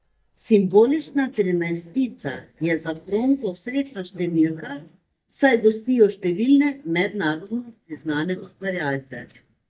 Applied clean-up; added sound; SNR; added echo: neural mask model DeepFilterNet 3.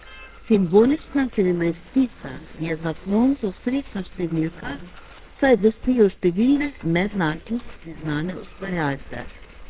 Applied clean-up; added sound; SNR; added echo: neural separator model SepFormer WHAMR!.